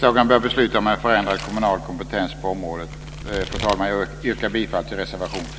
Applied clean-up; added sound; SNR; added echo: none; Domestic sounds, home sounds; 17 dB; none.